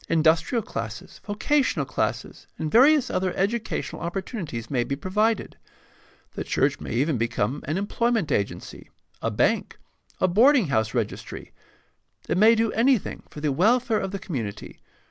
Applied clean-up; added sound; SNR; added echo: none; none; none; none.